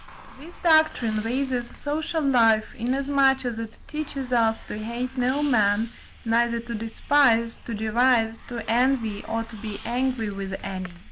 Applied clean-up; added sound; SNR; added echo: none; Hiss; 17 dB; none.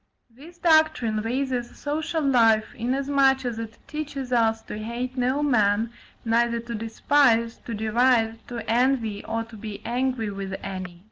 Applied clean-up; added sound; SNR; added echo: none; none; none; none.